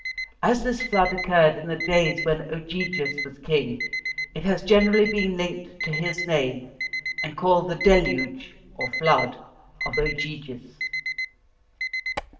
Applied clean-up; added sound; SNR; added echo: none; Alarm; 8 dB; reverberation time 0.7 s.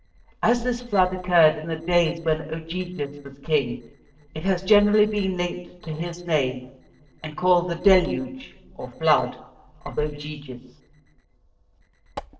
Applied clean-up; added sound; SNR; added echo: neural separator model SepFormer DNS4.